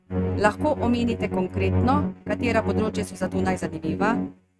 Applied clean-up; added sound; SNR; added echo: neural mask model RNNoise.